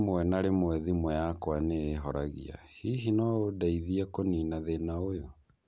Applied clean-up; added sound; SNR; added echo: none; none; none; none.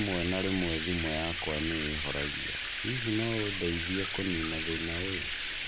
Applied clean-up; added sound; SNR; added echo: none; Bathtub (filling or washing); -1 dB; none.